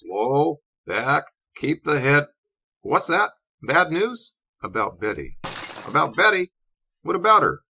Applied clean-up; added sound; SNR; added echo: classical method Wiener filter.